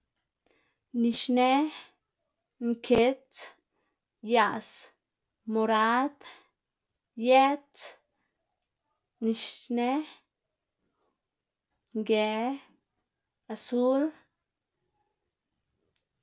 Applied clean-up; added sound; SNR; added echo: none; none; none; none.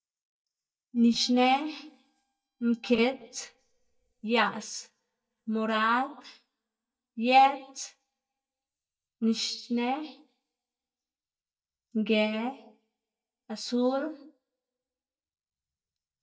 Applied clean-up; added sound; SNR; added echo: neural mask model DeepFilterNet 3.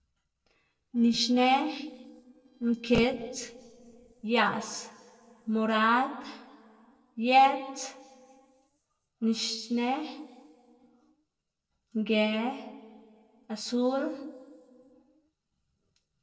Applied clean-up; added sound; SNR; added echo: neural separator model SepFormer DNS4.